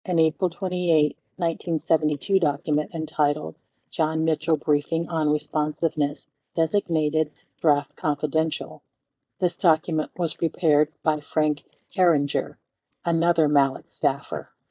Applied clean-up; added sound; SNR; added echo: neural mask model DeepFilterNet 3.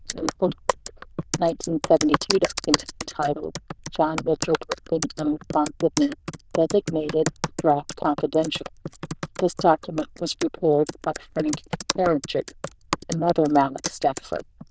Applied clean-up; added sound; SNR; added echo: neural diffusion model UNIVERSE++.